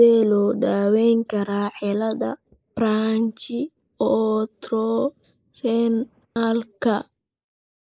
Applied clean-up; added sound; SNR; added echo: neural mask model Resemble Enhance denoiser.